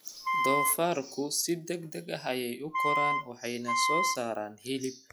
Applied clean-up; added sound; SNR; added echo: classical method log-MMSE.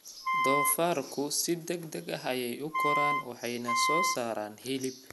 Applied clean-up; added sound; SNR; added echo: none; Wind instrument, woodwind instrument; -3 dB; none.